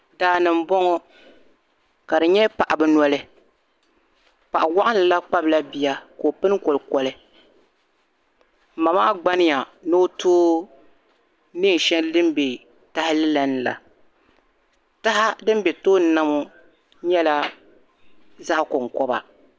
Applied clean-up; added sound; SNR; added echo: none; none; none; none.